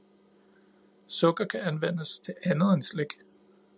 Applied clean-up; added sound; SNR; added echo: none; none; none; none.